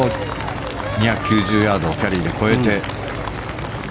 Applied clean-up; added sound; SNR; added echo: none; none; none; none.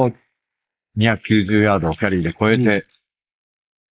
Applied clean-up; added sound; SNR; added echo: neural mask model Resemble Enhance denoiser.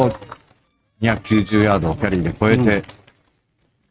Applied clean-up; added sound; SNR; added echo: neural mask model RNNoise.